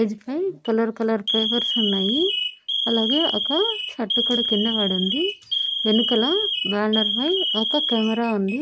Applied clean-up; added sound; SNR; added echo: none; Alarm; 1 dB; none.